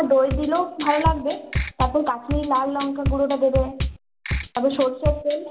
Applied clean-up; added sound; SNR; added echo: none; Ratchet, pawl / Percussion + Bass drum / Drum kit; 6 dB; none.